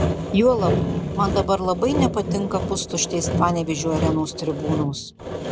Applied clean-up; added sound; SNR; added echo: none; Sawing; 2 dB; none.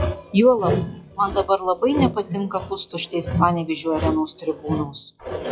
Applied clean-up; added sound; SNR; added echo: classical method log-MMSE.